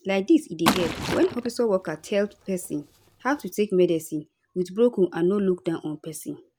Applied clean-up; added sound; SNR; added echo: none; Liquid; 7 dB; none.